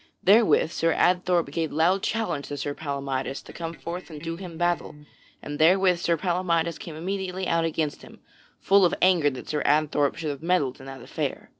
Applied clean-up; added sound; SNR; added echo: neural separator model SepFormer DNS4.